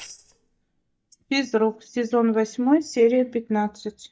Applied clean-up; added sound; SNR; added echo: neural mask model DeepFilterNet 3.